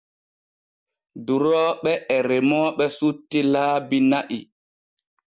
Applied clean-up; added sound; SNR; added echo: none; none; none; none.